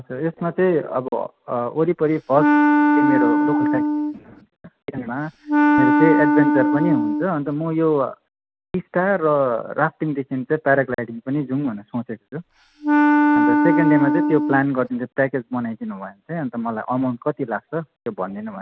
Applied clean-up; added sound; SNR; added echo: none; Wind instrument, woodwind instrument; -5 dB; none.